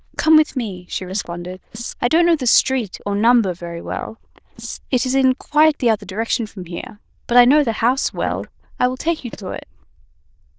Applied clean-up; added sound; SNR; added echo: neural diffusion model UNIVERSE++.